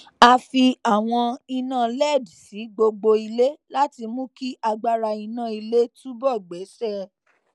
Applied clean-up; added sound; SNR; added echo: none; none; none; none.